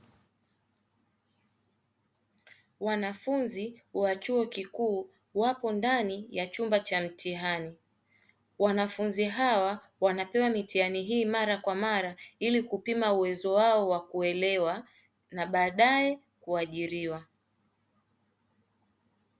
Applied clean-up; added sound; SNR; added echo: none; none; none; none.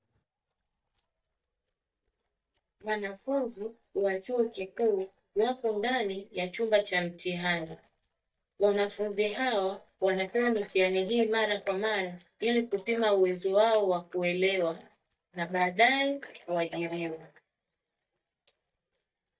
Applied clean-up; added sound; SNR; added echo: neural mask model DeepFilterNet 3.